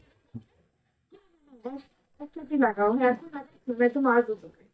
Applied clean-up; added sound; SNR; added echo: neural mask model DeepFilterNet 3.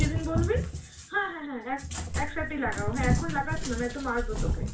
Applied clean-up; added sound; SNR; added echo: none; Cat; -2 dB; reverberation time 0.3 s.